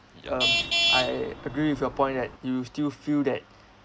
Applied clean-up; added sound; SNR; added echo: none; Traffic noise, roadway noise / Vehicle horn, car horn, honking; -1 dB; none.